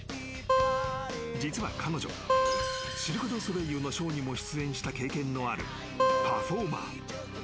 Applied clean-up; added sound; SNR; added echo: none; Acoustic guitar; -3 dB; none.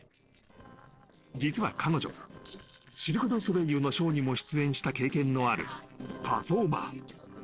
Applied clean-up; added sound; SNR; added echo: neural separator model SepFormer DNS4.